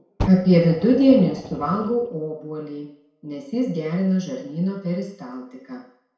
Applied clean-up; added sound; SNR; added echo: none; Fire; 12 dB; reverberation time 0.6 s.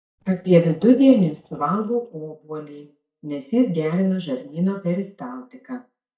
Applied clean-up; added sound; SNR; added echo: neural mask model DeepFilterNet 3.